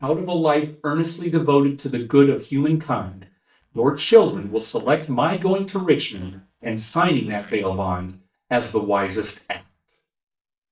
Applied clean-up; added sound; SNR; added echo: neural mask model DeepFilterNet 3.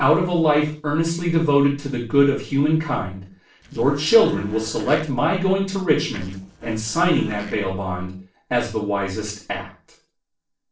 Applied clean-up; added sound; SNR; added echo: neural separator model SepFormer DNS4.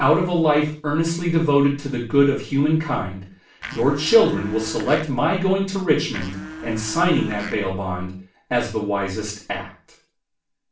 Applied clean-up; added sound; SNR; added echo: none; Domestic sounds, home sounds; 12 dB; reverberation time 0.4 s.